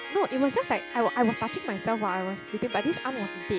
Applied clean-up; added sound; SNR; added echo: none; Harp; 10 dB; none.